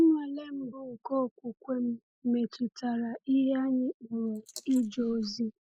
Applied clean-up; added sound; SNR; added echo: neural mask model Resemble Enhance denoiser.